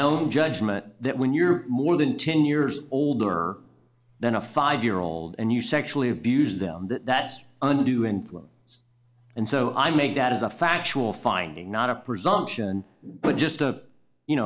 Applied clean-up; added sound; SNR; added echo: none; none; none; none.